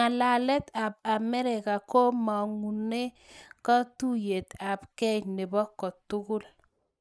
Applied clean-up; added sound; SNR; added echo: neural mask model Resemble Enhance denoiser.